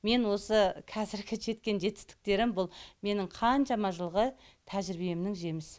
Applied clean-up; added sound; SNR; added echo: none; none; none; none.